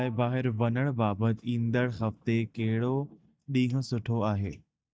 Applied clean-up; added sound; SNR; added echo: neural mask model DeepFilterNet 3.